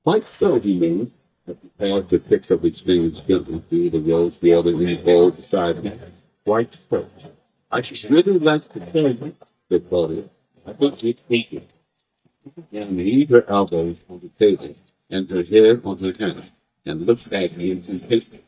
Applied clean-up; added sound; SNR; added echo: neural mask model DeepFilterNet 3.